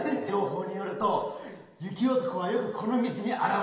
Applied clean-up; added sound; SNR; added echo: none; Telephone; 15 dB; reverberation time 1.1 s.